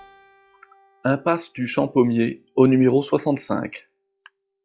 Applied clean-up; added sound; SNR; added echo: classical method log-MMSE.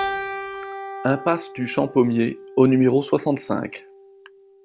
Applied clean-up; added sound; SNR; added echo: none; Keyboard (musical); 12 dB; none.